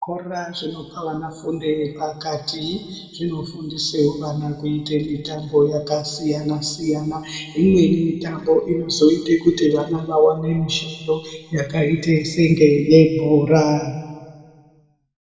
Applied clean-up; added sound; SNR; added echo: none; none; none; reverberation time 1.4 s.